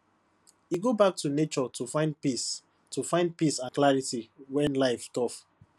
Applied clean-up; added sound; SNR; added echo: none; none; none; none.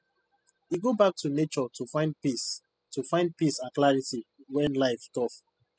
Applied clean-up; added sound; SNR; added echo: classical method spectral subtraction.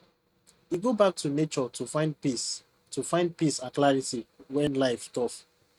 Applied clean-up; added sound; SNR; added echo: neural mask model RNNoise.